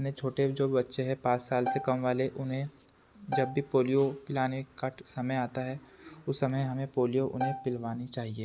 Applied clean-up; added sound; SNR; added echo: none; Bowed string instrument; 7 dB; none.